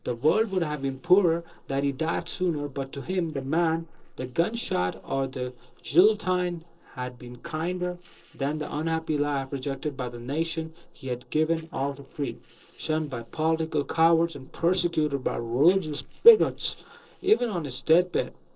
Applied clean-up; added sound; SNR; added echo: neural separator model SepFormer DNS4.